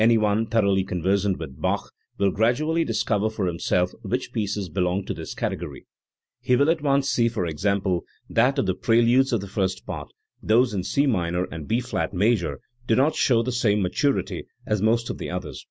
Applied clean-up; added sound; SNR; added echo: none; none; none; none.